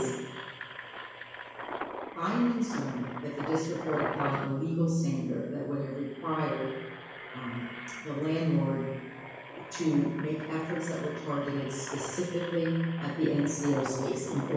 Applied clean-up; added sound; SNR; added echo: none; Engine; 10 dB; reverberation time 1.0 s.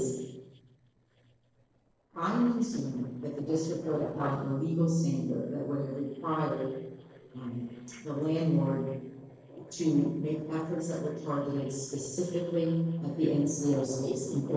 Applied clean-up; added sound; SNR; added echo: neural separator model SepFormer DNS4.